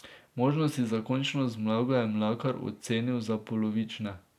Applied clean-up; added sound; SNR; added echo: none; none; none; none.